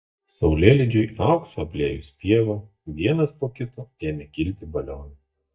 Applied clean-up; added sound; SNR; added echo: neural mask model DeepFilterNet 3.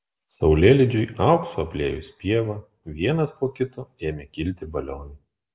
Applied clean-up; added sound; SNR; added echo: none; none; none; none.